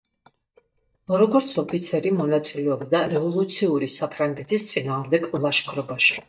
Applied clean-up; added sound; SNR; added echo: neural mask model DeepFilterNet 3.